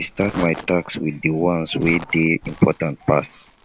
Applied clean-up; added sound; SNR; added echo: none; Crumpling, crinkling; 18 dB; none.